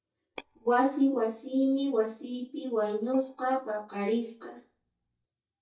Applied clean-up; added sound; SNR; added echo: neural mask model DeepFilterNet 3.